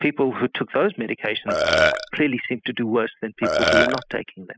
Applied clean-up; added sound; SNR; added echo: classical method spectral subtraction.